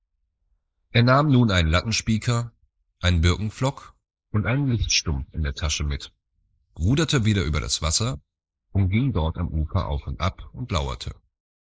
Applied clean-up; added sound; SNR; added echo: neural mask model Resemble Enhance denoiser.